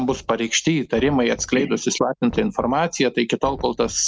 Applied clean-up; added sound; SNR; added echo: none; Knock; 20 dB; none.